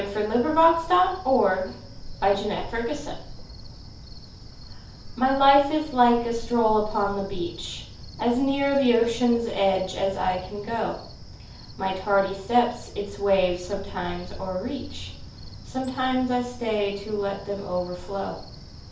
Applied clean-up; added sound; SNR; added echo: none; Cricket; 14 dB; reverberation time 0.6 s.